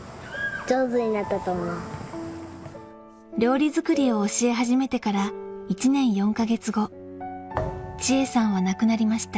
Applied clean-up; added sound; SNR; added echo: none; Thump, thud; 10 dB; none.